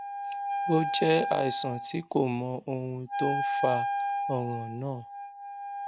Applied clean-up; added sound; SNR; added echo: none; Wind instrument, woodwind instrument; 3 dB; none.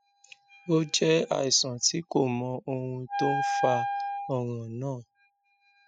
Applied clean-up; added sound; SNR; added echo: classical method spectral subtraction.